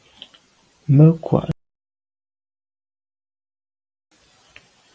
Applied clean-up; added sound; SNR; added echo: none; none; none; none.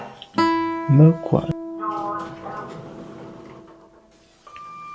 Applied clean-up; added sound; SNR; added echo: none; Guitar + Sliding door; 5 dB; none.